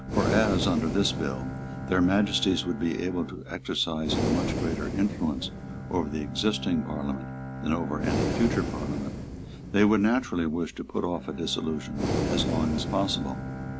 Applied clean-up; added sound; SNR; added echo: none; Bowed string instrument + Breathing; 4 dB; none.